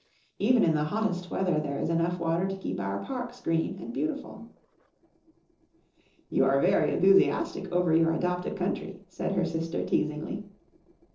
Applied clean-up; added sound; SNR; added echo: neural separator model SepFormer DNS4.